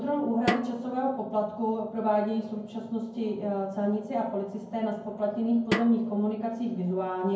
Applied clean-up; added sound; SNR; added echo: none; Snare drum; 7 dB; reverberation time 0.9 s.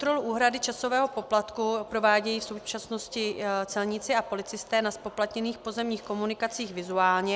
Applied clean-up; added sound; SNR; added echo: none; none; none; none.